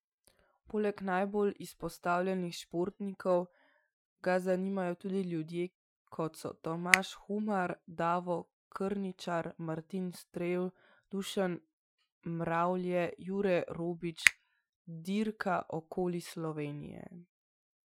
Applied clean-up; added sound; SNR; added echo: classical method Wiener filter.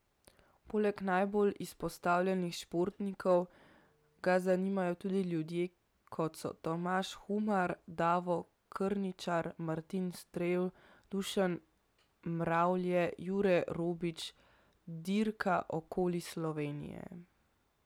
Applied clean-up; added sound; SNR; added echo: none; none; none; none.